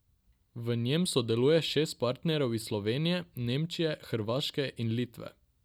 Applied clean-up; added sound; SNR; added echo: none; none; none; none.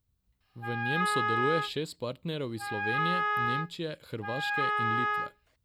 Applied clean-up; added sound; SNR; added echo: none; Wind instrument, woodwind instrument; -4 dB; none.